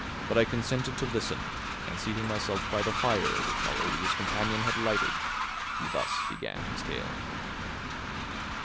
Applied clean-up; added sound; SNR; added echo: none; Train; -1 dB; none.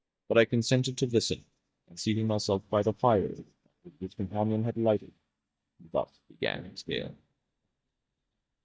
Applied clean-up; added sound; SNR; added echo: neural mask model DeepFilterNet 3.